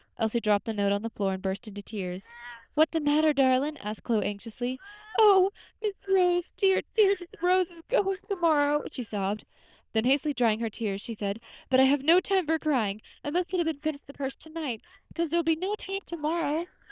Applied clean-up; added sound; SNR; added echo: neural diffusion model UNIVERSE++.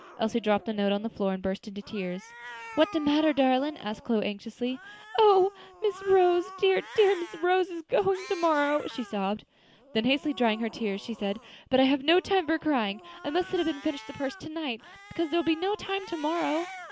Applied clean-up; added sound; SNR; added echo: none; Cat; 19 dB; none.